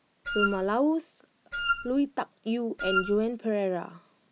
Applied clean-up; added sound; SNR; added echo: none; Wind instrument, woodwind instrument; 1 dB; none.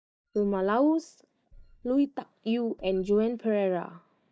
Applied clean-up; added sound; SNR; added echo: neural mask model DeepFilterNet 3.